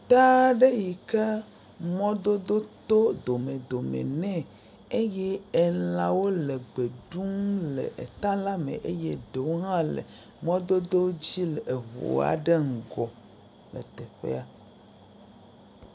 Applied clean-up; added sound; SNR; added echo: none; none; none; none.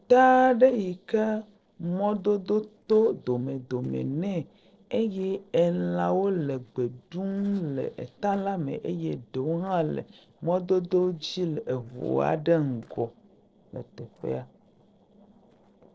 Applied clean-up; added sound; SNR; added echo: neural separator model SepFormer DNS4.